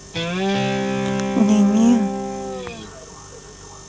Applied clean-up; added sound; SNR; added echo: none; Guitar; 2 dB; none.